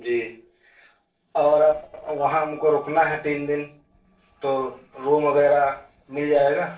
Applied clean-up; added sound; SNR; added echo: neural separator model SepFormer DNS4.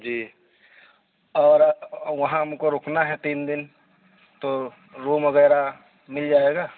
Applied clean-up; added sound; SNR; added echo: none; none; none; none.